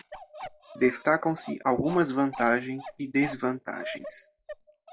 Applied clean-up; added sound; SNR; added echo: classical method log-MMSE.